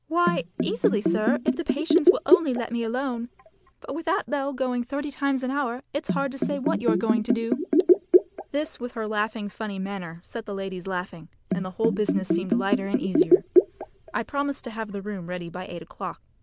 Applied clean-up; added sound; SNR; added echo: none; Bathtub (filling or washing); -4 dB; none.